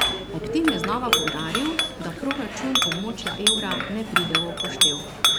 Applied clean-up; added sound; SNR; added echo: none; Chink, clink; -4 dB; none.